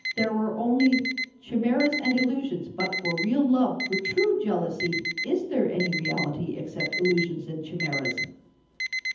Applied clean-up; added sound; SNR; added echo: none; Alarm; 7 dB; reverberation time 0.8 s.